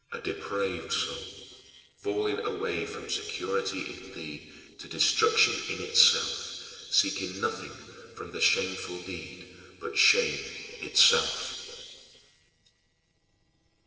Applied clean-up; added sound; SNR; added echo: neural separator model SepFormer DNS4.